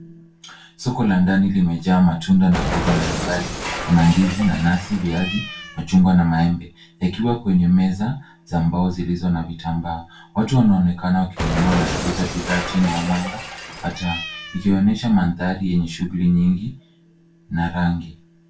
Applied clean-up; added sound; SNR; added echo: none; Cat; 11 dB; reverberation time 0.2 s.